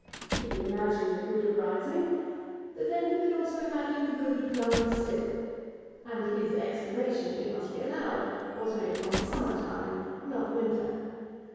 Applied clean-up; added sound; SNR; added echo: none; Squeak / Slam / Human group actions; 11 dB; reverberation time 2.2 s.